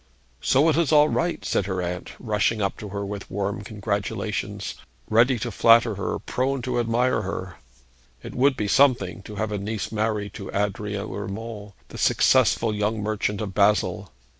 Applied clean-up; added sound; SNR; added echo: none; none; none; none.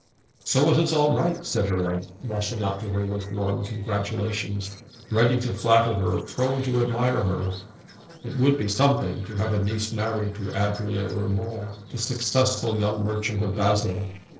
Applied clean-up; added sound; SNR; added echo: neural separator model SepFormer DNS4.